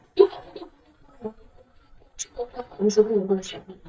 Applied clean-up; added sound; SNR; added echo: neural mask model DeepFilterNet 3.